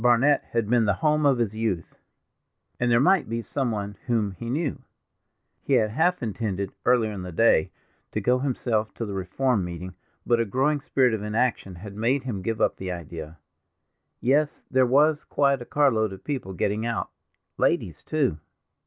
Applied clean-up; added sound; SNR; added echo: none; none; none; none.